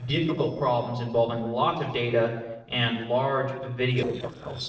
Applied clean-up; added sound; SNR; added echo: neural separator model SepFormer DNS4.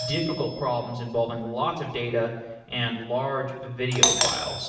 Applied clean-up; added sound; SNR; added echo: none; Doorbell; 3 dB; reverberation time 1.0 s.